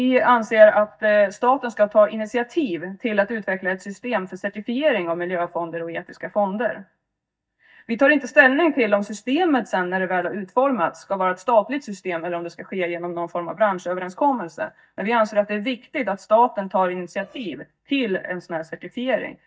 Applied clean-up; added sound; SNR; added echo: neural mask model DeepFilterNet 3.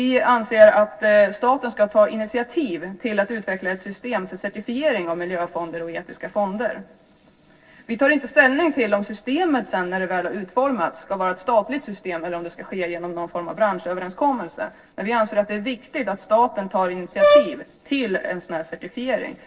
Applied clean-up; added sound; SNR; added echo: neural separator model SepFormer DNS4.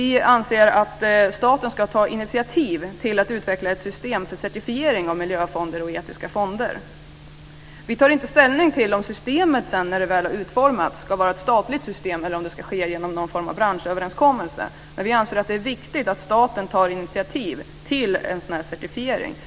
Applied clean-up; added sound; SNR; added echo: none; none; none; none.